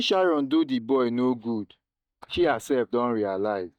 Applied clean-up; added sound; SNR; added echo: neural mask model DeepFilterNet 3.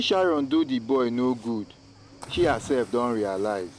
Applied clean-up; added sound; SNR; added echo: none; Cricket / Waves, surf; 18 dB; none.